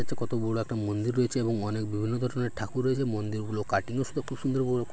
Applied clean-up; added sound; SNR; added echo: none; none; none; none.